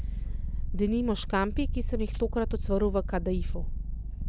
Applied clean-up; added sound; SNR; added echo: none; Tambourine + Purr; 0 dB; none.